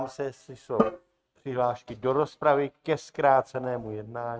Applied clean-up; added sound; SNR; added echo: neural mask model RNNoise.